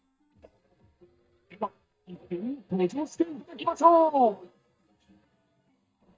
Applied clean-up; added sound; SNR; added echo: neural mask model DeepFilterNet 3.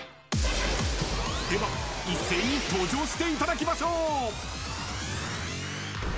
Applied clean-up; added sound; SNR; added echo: none; none; none; none.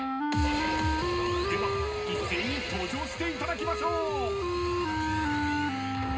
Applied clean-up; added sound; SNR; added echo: none; Wind instrument, woodwind instrument; -1 dB; reverberation time 0.2 s.